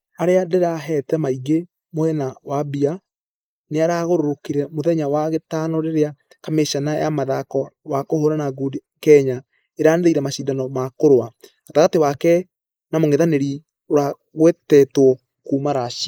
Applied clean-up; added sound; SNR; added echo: neural mask model Resemble Enhance denoiser.